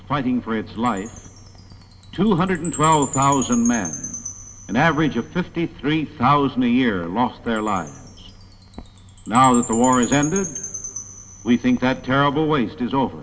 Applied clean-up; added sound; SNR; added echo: none; Chime; 14 dB; reverberation time 0.4 s.